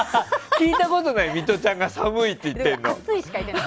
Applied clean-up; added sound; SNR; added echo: none; Drum kit; 19 dB; none.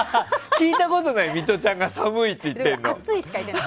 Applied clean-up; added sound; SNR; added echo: none; none; none; none.